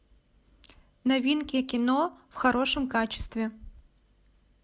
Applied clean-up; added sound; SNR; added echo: none; none; none; none.